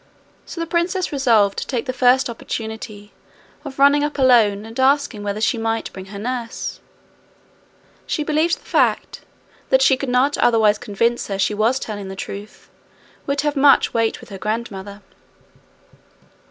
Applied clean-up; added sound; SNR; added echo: none; none; none; none.